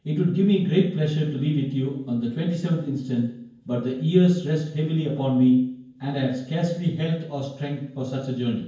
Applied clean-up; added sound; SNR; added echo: none; none; none; reverberation time 0.9 s.